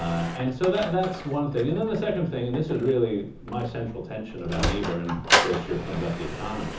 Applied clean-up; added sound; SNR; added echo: none; Sliding door; 4 dB; reverberation time 0.6 s.